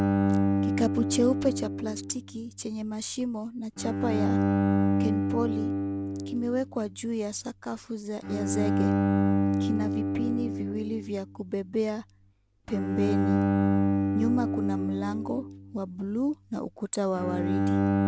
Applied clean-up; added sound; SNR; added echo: none; Bowed string instrument; -4 dB; none.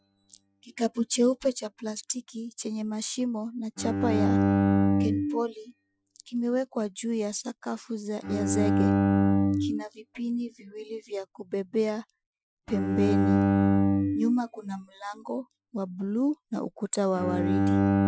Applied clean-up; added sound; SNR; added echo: classical method Wiener filter.